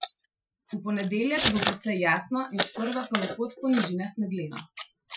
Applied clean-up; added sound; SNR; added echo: classical method Wiener filter.